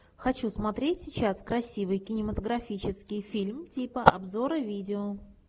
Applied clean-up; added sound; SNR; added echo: none; none; none; none.